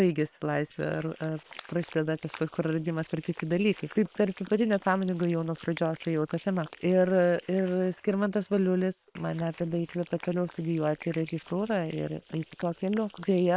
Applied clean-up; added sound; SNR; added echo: neural separator model SepFormer WHAM!.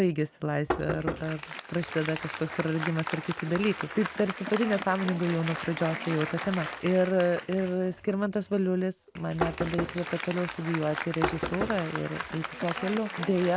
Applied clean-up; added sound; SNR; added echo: none; Applause + Knock; 7 dB; none.